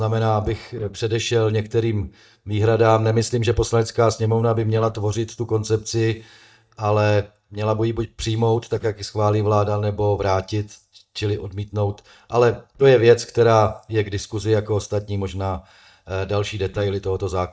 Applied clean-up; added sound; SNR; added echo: neural mask model DeepFilterNet 3.